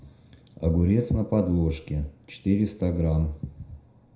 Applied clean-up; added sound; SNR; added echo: none; none; none; reverberation time 0.4 s.